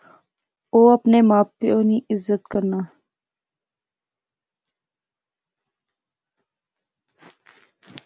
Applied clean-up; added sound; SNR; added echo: none; none; none; none.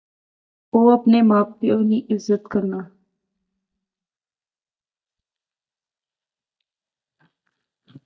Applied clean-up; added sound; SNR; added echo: neural mask model DeepFilterNet 3.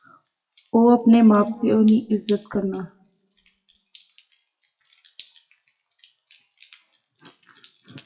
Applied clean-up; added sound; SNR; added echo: classical method WPE with log-MMSE.